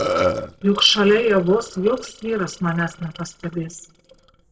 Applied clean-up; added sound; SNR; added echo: neural separator model SepFormer DNS4.